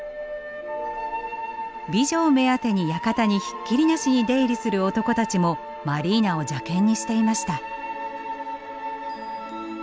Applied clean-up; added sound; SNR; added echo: none; none; none; none.